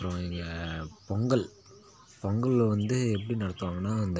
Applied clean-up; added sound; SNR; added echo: none; none; none; none.